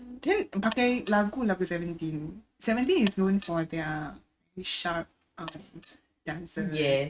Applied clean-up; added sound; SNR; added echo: neural mask model RNNoise.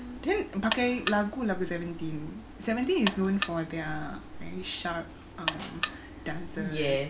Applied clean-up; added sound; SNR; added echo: none; Alarm; 2 dB; none.